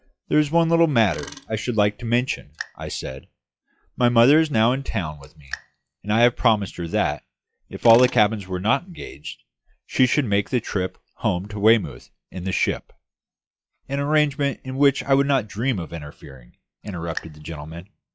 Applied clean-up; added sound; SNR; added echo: classical method log-MMSE.